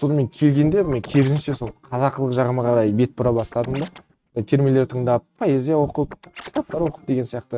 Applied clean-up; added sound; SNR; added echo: neural mask model RNNoise.